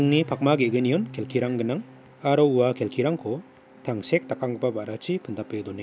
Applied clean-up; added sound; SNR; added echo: none; Organ; 18 dB; none.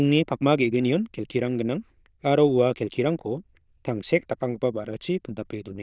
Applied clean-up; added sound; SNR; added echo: neural diffusion model UNIVERSE++.